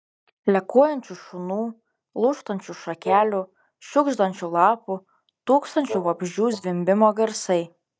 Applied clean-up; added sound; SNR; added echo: neural mask model DeepFilterNet 3.